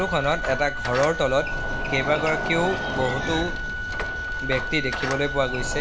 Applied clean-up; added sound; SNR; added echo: none; Organ + Door; 2 dB; none.